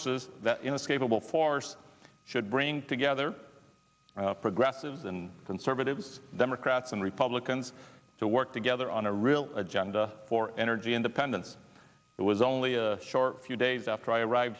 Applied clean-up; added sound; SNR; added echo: none; none; none; none.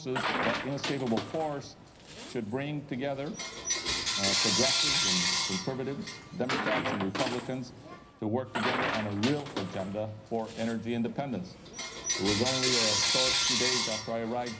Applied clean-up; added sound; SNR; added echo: none; Coin (dropping) / Bell; -2 dB; reverberation time 0.5 s.